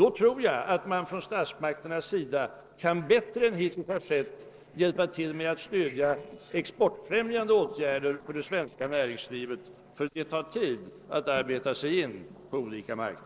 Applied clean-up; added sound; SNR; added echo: neural separator model SepFormer DNS4.